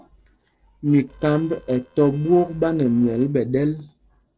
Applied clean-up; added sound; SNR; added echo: neural separator model SepFormer DNS4.